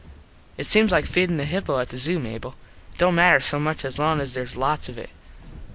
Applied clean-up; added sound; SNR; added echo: none; Cat; 18 dB; none.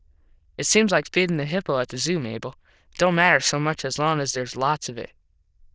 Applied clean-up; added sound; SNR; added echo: neural diffusion model UNIVERSE++.